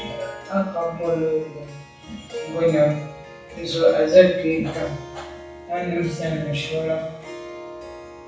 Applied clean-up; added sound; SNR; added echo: none; Harp; 15 dB; reverberation time 0.6 s.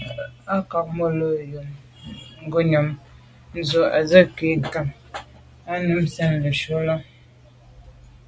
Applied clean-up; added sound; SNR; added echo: none; none; none; none.